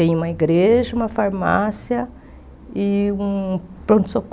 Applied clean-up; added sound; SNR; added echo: none; none; none; none.